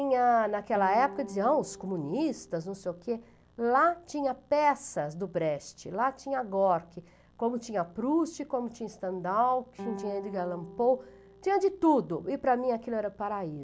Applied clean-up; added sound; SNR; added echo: none; Guitar; 17 dB; none.